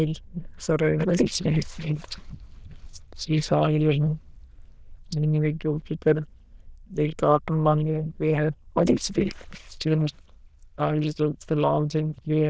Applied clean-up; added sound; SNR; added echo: neural diffusion model UNIVERSE++.